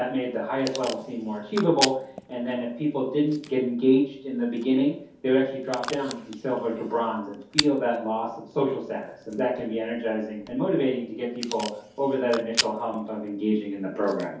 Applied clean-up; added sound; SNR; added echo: none; Packing tape, duct tape / Tearing; 11 dB; reverberation time 0.6 s.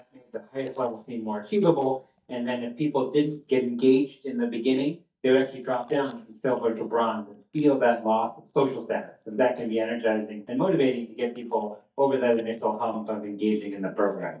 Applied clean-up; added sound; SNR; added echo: neural mask model DeepFilterNet 3.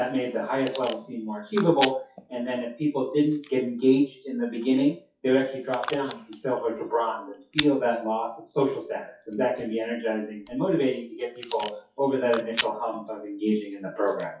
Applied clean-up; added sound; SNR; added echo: classical method WPE with log-MMSE.